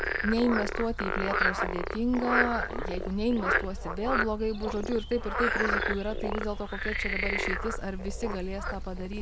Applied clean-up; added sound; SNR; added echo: none; Frog; -1 dB; none.